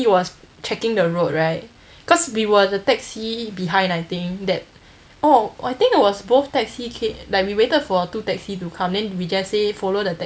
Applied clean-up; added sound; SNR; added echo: none; none; none; none.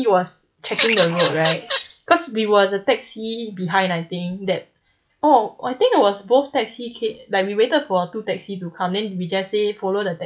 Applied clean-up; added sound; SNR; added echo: classical method log-MMSE.